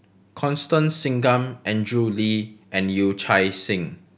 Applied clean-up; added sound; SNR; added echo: none; none; none; none.